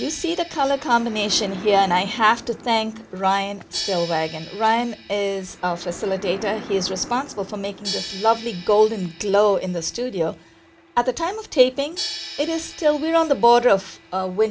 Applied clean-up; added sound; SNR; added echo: none; Crash cymbal; 17 dB; none.